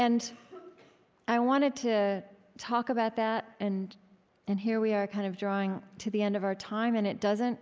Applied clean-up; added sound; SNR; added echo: none; none; none; none.